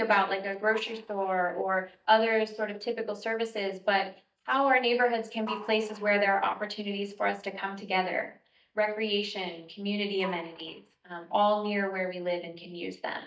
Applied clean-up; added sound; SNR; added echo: neural mask model DeepFilterNet 3.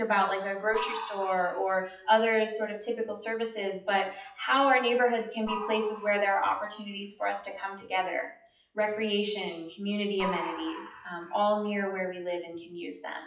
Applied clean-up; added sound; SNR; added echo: classical method WPE with log-MMSE.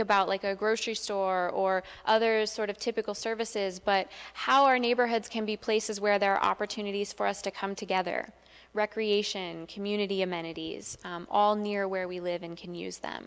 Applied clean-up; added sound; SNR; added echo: none; none; none; none.